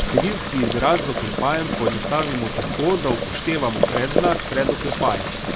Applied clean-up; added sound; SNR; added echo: none; Boiling; 1 dB; none.